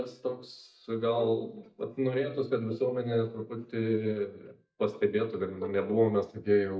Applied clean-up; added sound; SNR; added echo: neural mask model DeepFilterNet 3.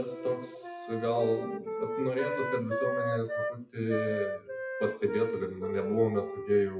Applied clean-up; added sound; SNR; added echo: classical method WPE with log-MMSE.